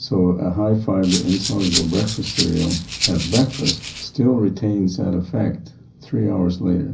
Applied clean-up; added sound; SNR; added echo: none; Rattle (instrument); 6 dB; reverberation time 0.5 s.